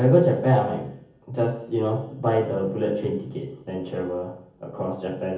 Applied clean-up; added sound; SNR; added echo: none; none; none; reverberation time 0.7 s.